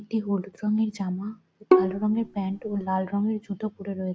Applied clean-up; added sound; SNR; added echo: none; Bowed string instrument; -3 dB; none.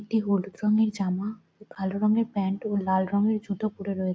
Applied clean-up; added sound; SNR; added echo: none; none; none; none.